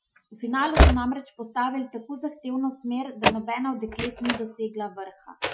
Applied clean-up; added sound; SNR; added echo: classical method Wiener filter.